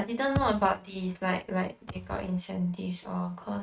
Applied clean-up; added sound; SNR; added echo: neural mask model RNNoise.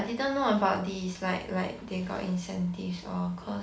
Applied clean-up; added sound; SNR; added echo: none; none; none; none.